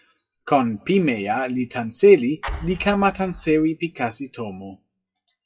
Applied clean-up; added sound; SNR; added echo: classical method WPE with log-MMSE.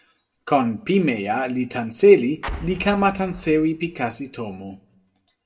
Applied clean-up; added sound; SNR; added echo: none; Explosion; 14 dB; reverberation time 0.4 s.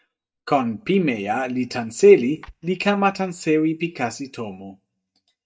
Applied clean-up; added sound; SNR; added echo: neural mask model DeepFilterNet 3.